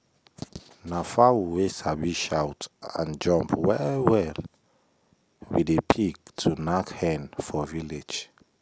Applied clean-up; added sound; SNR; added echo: none; none; none; none.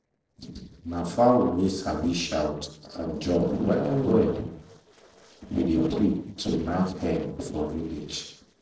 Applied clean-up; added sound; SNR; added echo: neural separator model SepFormer DNS4.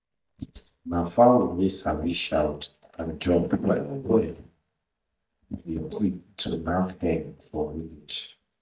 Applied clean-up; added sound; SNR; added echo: neural mask model DeepFilterNet 3.